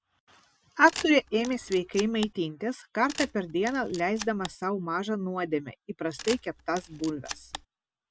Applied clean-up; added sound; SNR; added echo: none; Camera; 13 dB; none.